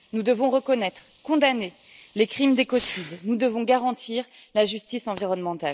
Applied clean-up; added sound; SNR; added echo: none; Fireworks; 19 dB; none.